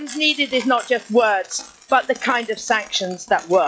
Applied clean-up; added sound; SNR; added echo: classical method log-MMSE.